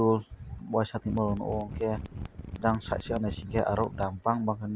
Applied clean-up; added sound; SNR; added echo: none; Mechanisms; 9 dB; none.